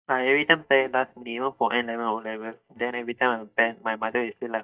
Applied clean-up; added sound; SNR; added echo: neural mask model DeepFilterNet 3.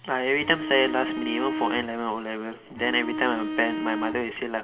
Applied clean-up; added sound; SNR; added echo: none; Bowed string instrument; 5 dB; reverberation time 0.3 s.